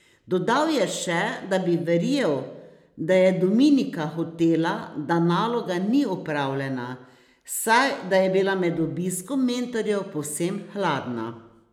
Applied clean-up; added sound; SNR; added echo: none; none; none; none.